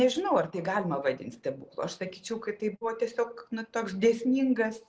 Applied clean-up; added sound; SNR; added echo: none; none; none; none.